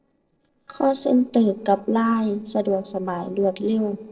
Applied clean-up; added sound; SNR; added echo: neural separator model SepFormer DNS4.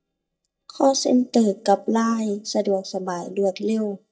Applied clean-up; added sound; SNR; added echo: neural mask model DeepFilterNet 3.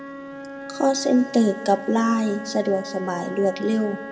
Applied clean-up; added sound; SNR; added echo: none; Wind instrument, woodwind instrument; 13 dB; reverberation time 1.0 s.